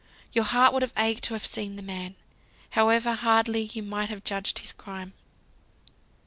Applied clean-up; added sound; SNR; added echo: none; none; none; none.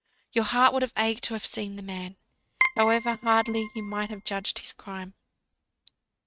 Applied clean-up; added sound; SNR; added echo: neural mask model RNNoise.